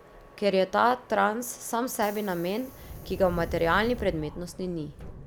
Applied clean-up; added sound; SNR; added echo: none; Subway, metro, underground; 14 dB; none.